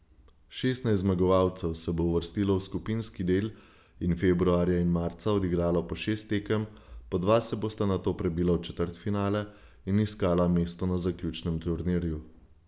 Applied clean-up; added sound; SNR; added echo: none; none; none; none.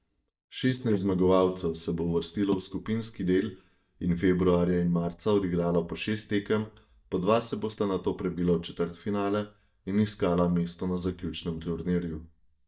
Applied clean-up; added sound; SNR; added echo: neural mask model DeepFilterNet 3.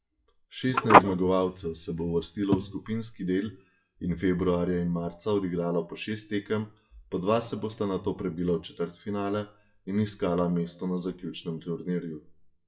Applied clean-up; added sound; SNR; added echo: classical method WPE with log-MMSE.